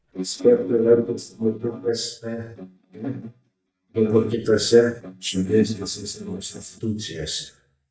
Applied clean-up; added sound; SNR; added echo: neural mask model DeepFilterNet 3.